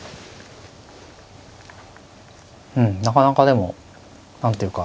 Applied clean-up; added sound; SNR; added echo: none; none; none; none.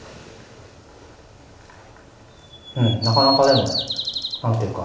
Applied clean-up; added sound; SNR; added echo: none; Bird vocalization, bird call, bird song; 3 dB; reverberation time 0.8 s.